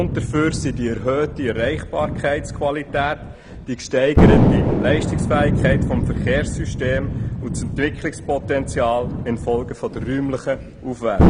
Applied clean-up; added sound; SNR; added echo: none; Thunder; -1 dB; none.